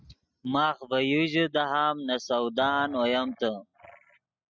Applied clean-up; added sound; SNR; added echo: classical method spectral subtraction.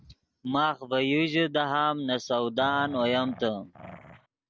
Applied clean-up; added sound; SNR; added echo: none; Growling; 16 dB; none.